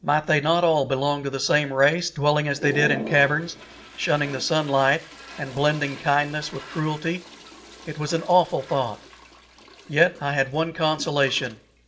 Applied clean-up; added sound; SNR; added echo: none; Toilet flush; 16 dB; reverberation time 0.3 s.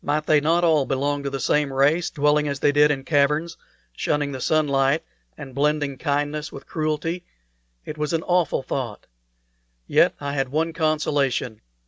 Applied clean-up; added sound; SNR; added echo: none; none; none; none.